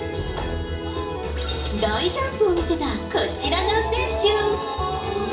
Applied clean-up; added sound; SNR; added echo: none; none; none; reverberation time 0.7 s.